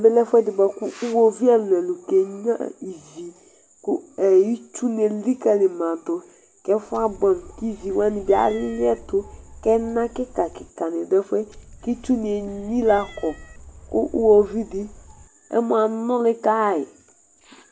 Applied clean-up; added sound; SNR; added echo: none; Cat; 20 dB; none.